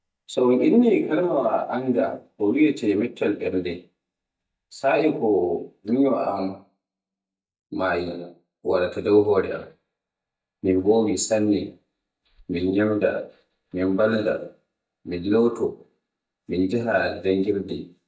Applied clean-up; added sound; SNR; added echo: neural mask model DeepFilterNet 3.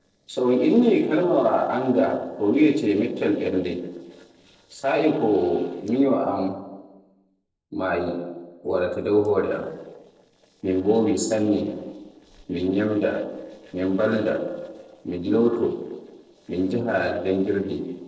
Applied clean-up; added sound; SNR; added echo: neural separator model SepFormer DNS4.